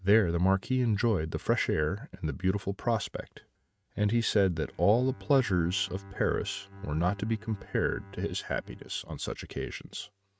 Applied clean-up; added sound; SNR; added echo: neural mask model RNNoise.